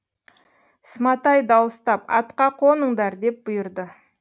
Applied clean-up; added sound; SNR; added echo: none; none; none; none.